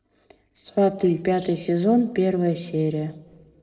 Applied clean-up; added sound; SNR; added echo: neural separator model SepFormer DNS4.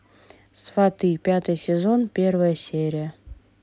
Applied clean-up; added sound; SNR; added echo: none; none; none; none.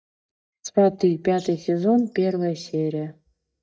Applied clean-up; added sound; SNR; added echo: neural mask model DeepFilterNet 3.